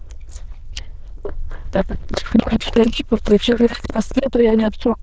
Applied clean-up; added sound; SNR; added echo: neural diffusion model UNIVERSE++.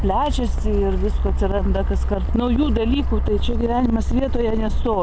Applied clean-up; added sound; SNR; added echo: none; none; none; none.